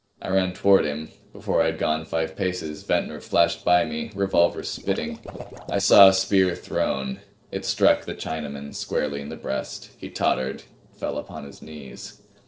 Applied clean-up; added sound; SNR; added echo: neural separator model SepFormer DNS4.